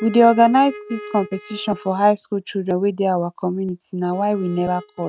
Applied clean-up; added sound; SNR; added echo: neural mask model RNNoise.